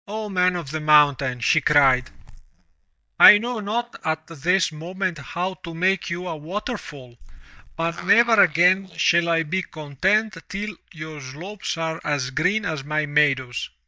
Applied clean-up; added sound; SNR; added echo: neural mask model DeepFilterNet 3.